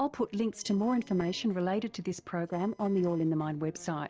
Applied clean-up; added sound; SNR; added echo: neural separator model SepFormer DNS4.